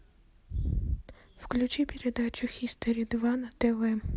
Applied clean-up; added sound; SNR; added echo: none; none; none; none.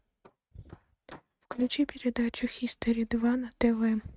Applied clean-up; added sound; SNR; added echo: neural mask model RNNoise.